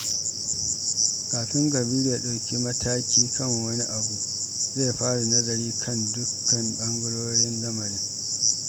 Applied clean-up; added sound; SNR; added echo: none; Cricket; -3 dB; none.